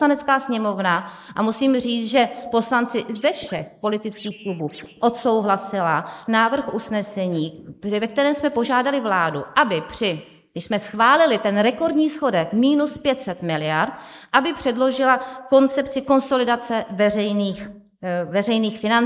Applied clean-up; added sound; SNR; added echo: neural mask model Resemble Enhance denoiser.